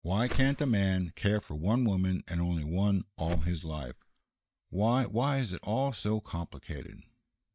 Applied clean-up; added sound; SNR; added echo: neural mask model DeepFilterNet 3.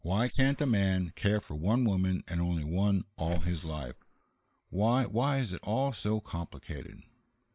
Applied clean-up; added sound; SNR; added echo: neural mask model Resemble Enhance denoiser.